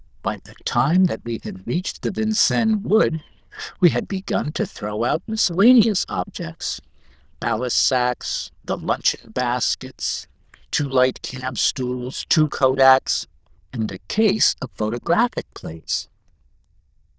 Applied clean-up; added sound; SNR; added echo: neural diffusion model UNIVERSE++.